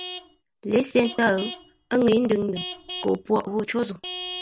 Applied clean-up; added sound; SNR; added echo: none; Vehicle horn, car horn, honking / Truck; 14 dB; none.